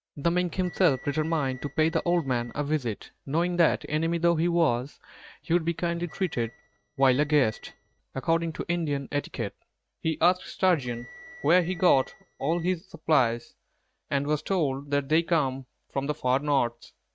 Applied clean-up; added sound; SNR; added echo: neural mask model RNNoise.